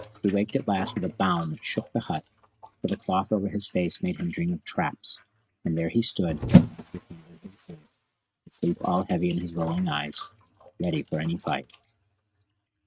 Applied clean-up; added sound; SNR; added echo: neural mask model RNNoise.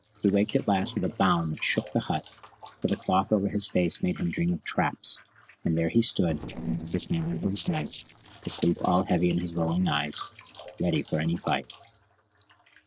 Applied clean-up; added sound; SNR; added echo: neural separator model SepFormer DNS4.